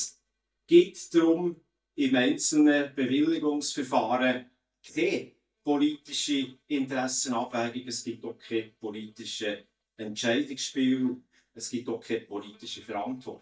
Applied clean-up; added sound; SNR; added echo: neural mask model DeepFilterNet 3.